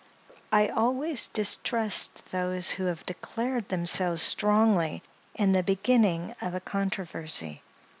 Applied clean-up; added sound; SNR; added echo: none; none; none; none.